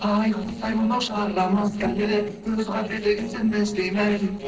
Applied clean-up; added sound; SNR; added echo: neural separator model SepFormer DNS4.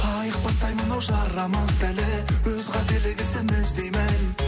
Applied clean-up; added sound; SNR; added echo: none; none; none; none.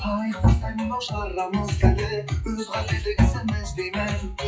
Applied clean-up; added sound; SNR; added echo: classical method WPE with log-MMSE.